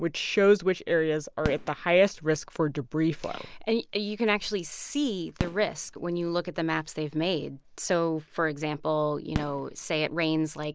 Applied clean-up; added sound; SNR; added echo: none; Fireworks; 15 dB; none.